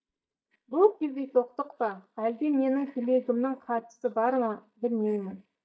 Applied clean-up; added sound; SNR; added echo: neural mask model DeepFilterNet 3.